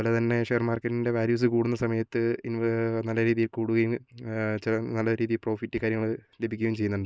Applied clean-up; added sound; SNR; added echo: none; none; none; none.